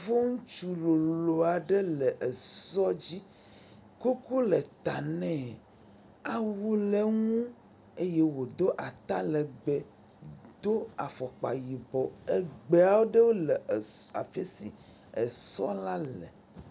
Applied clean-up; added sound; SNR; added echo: none; none; none; none.